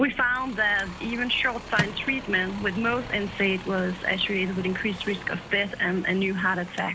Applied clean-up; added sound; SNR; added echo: none; Bus + Microwave oven; 12 dB; none.